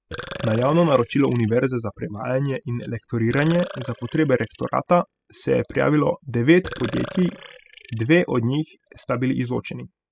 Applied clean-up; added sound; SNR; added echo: classical method spectral subtraction.